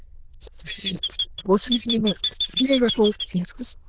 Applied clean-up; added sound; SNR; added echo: neural diffusion model UNIVERSE++.